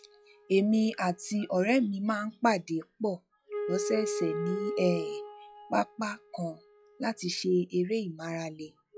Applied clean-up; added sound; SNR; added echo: classical method log-MMSE.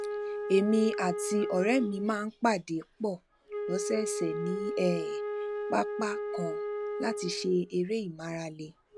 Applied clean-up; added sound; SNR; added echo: none; Wind instrument, woodwind instrument; 5 dB; none.